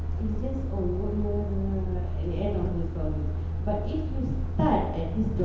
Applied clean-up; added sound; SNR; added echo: none; Truck; -2 dB; reverberation time 1.0 s.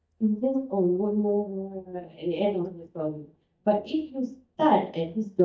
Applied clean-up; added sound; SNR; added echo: neural mask model DeepFilterNet 3.